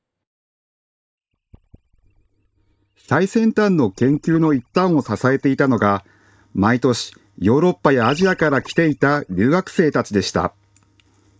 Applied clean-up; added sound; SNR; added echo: neural mask model DeepFilterNet 3.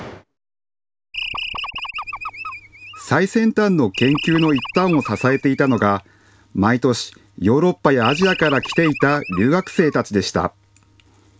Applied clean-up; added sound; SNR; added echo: none; Animal; 10 dB; none.